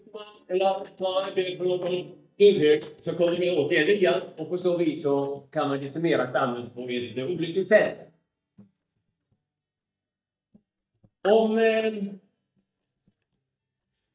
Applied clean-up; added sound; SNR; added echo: neural mask model DeepFilterNet 3.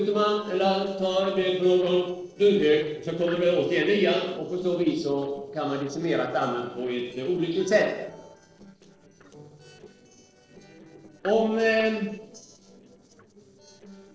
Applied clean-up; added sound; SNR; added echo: neural separator model SepFormer DNS4.